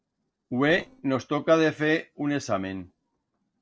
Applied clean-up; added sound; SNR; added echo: neural separator model SepFormer DNS4.